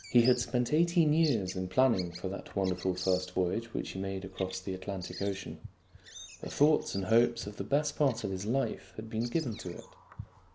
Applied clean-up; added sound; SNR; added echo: none; Bird vocalization, bird call, bird song; 17 dB; none.